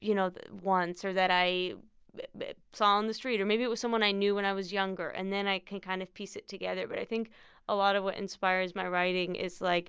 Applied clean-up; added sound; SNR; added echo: none; none; none; none.